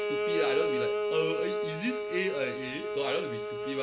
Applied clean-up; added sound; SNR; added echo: none; Bowed string instrument; -2 dB; none.